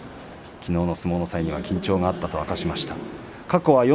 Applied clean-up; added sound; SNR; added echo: none; none; none; none.